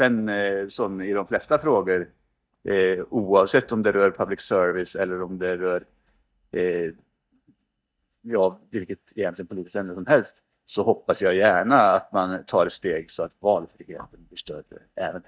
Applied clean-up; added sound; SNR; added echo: neural mask model DeepFilterNet 3.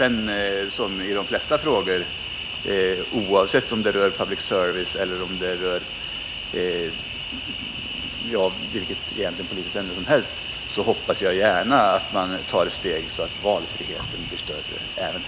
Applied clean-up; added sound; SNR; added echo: none; Cricket; 7 dB; none.